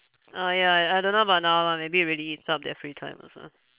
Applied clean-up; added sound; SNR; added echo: neural separator model SepFormer WHAM!.